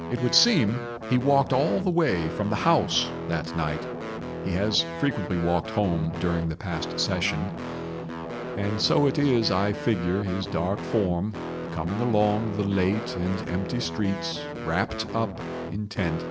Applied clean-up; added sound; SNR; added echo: none; Guitar; 7 dB; none.